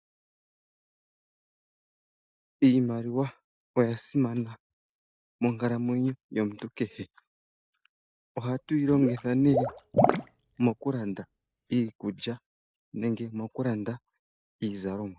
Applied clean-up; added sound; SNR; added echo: neural mask model DeepFilterNet 3.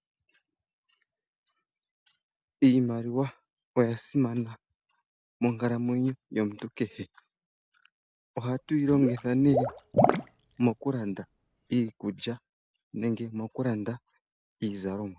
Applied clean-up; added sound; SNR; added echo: none; Water / Liquid; 1 dB; none.